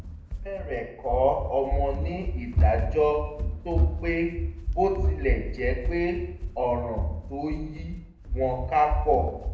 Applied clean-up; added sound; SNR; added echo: none; Run; 1 dB; reverberation time 0.7 s.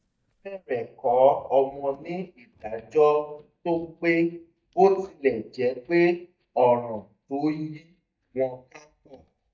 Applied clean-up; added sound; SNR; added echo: neural mask model DeepFilterNet 3.